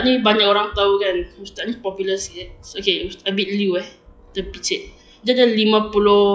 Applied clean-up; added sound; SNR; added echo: classical method log-MMSE.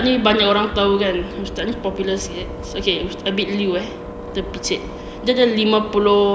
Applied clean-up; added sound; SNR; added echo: none; Engine; 15 dB; none.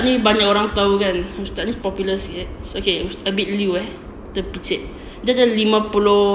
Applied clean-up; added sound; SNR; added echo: none; none; none; none.